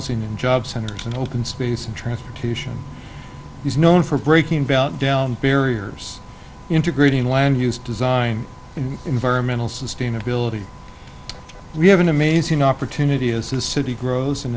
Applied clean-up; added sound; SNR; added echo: none; none; none; none.